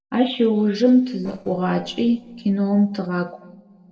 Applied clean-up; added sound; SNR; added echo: neural separator model SepFormer DNS4.